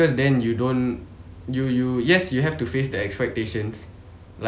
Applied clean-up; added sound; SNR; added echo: none; none; none; none.